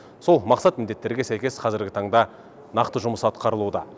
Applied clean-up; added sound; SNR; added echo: none; none; none; none.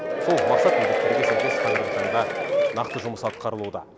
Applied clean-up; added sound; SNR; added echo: none; Applause / Crowd / Cheering; -4 dB; none.